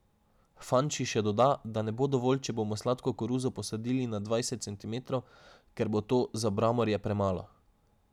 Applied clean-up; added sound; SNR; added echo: none; none; none; none.